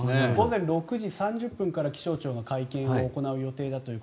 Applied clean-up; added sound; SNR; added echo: none; none; none; none.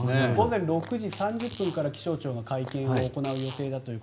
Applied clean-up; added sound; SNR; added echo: none; Fart + Bass guitar; 17 dB; none.